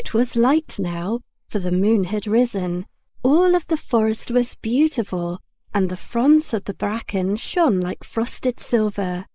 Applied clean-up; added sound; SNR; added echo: neural mask model Resemble Enhance denoiser.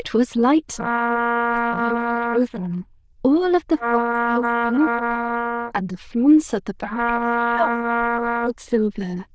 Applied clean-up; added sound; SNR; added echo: neural diffusion model UNIVERSE++.